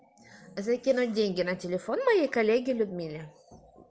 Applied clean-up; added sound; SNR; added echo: none; none; none; none.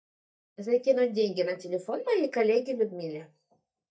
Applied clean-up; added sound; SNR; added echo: neural mask model DeepFilterNet 3.